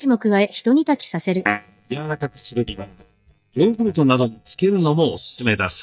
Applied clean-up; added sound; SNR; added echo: neural mask model DeepFilterNet 3.